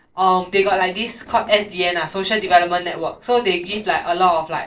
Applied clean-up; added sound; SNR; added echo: neural separator model SepFormer DNS4.